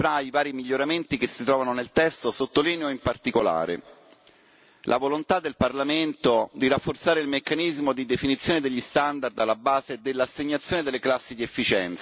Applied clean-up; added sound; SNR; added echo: none; none; none; none.